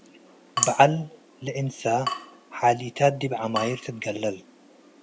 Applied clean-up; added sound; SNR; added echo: none; Drip / Water tap, faucet; 9 dB; none.